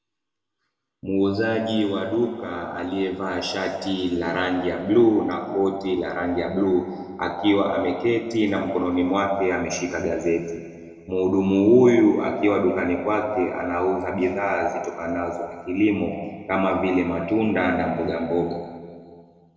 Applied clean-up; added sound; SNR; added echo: none; none; none; reverberation time 1.9 s.